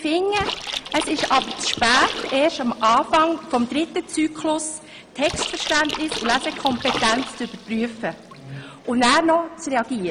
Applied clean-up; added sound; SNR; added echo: none; Splash, splatter; 10 dB; none.